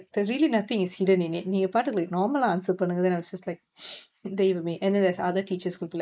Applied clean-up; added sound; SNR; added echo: neural mask model Resemble Enhance denoiser.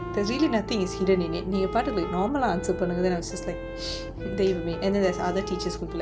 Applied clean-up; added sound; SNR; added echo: none; Piano + Wind instrument, woodwind instrument; 7 dB; none.